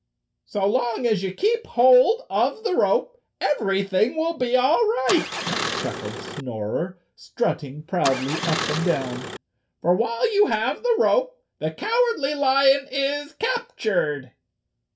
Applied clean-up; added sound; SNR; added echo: none; Engine starting; 6 dB; reverberation time 0.2 s.